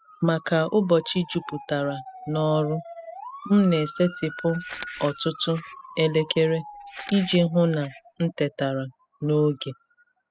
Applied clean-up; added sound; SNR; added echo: classical method spectral subtraction.